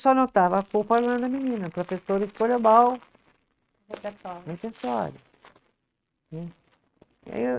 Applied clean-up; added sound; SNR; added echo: neural mask model RNNoise.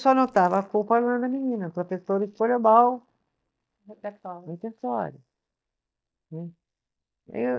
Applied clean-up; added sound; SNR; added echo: neural mask model DeepFilterNet 3.